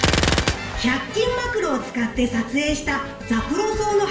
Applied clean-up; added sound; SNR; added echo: none; Gunshot, gunfire; 5 dB; reverberation time 0.7 s.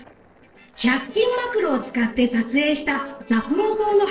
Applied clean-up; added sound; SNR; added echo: neural separator model SepFormer DNS4.